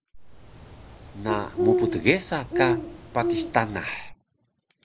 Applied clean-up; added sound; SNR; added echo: none; Bird; 0 dB; none.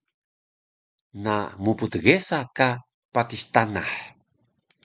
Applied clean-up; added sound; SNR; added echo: none; none; none; none.